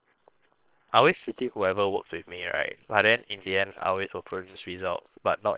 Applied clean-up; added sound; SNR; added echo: neural separator model SepFormer WHAM!.